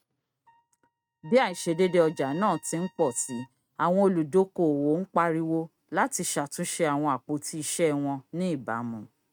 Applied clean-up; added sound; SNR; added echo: neural mask model RNNoise.